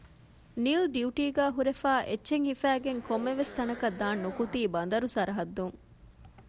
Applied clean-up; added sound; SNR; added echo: none; Zipper (clothing); 18 dB; none.